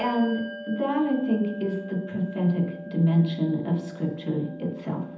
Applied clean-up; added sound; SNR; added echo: none; Bell; 15 dB; reverberation time 0.8 s.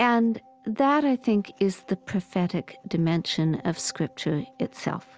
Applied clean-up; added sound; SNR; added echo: none; none; none; none.